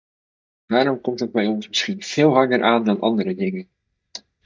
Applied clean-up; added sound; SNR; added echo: neural mask model DeepFilterNet 3.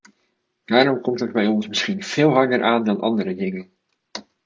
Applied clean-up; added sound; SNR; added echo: none; none; none; none.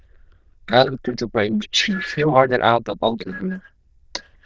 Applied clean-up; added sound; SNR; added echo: neural diffusion model UNIVERSE++.